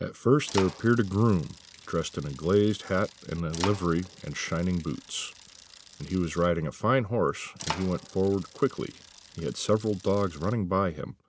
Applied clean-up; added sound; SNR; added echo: none; Bicycle; 15 dB; none.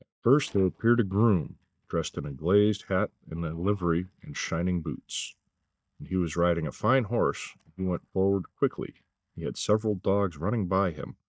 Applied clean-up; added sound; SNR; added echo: neural mask model DeepFilterNet 3.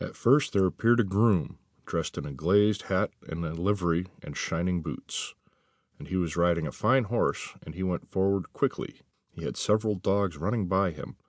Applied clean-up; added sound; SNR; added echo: none; none; none; none.